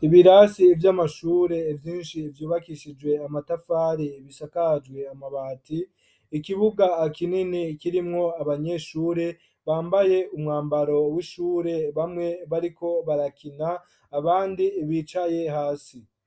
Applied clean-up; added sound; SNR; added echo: none; none; none; none.